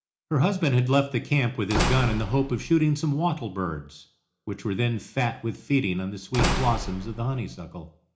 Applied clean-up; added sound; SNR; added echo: none; Slam / Wood; 5 dB; reverberation time 0.4 s.